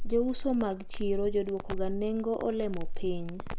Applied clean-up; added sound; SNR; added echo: none; Crackle; 1 dB; none.